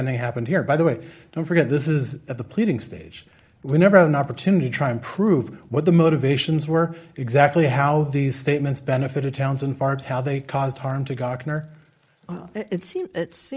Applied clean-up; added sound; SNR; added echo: neural mask model Resemble Enhance denoiser.